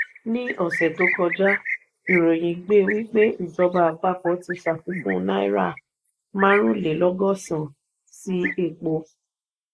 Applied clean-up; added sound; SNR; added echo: neural mask model Resemble Enhance denoiser.